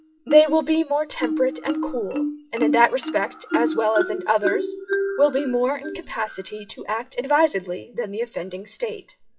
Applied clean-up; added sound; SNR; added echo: classical method WPE with log-MMSE.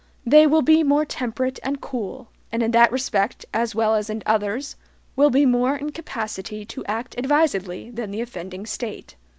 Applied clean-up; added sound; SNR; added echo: none; none; none; none.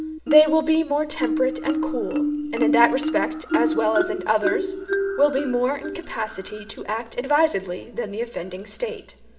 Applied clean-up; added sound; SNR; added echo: none; Marimba, xylophone; 4 dB; reverberation time 1.4 s.